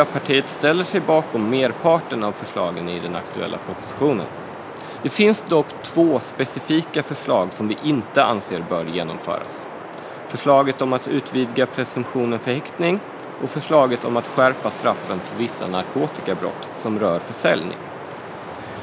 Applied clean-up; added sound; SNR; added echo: none; Wind; 12 dB; none.